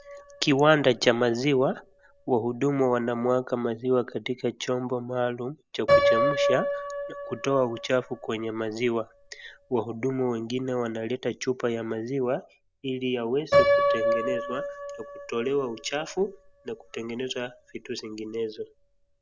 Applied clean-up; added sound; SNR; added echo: none; Piano; 3 dB; none.